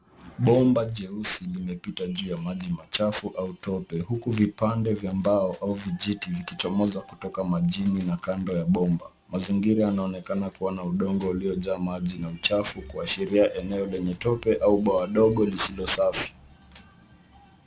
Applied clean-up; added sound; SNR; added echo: none; none; none; none.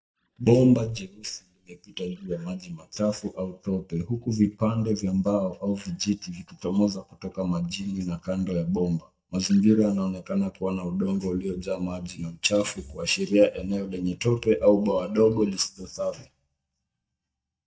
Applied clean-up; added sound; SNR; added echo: neural mask model DeepFilterNet 3.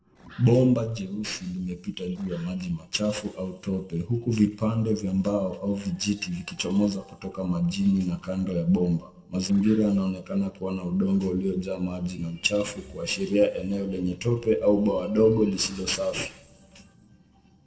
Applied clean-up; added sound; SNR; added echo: neural separator model SepFormer DNS4.